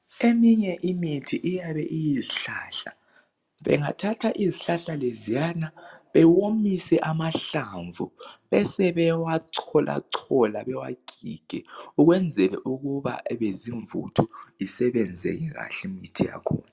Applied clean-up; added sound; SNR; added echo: none; none; none; none.